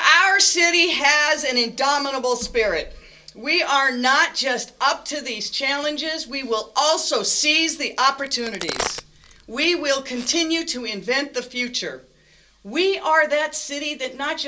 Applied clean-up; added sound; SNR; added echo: none; Crack; 13 dB; reverberation time 0.2 s.